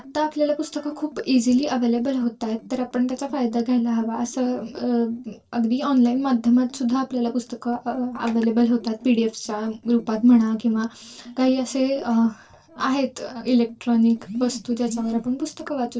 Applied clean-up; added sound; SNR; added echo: neural separator model SepFormer DNS4.